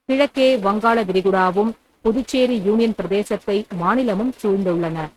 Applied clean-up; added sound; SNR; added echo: neural mask model RNNoise.